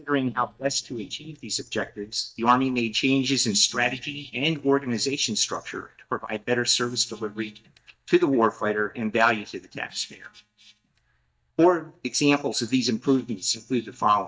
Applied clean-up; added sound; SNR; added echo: neural mask model DeepFilterNet 3.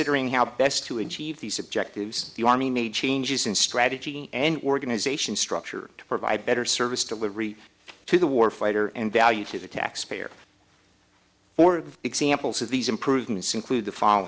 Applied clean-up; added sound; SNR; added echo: none; none; none; none.